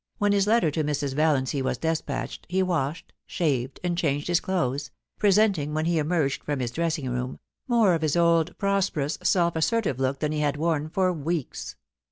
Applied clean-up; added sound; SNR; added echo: none; none; none; none.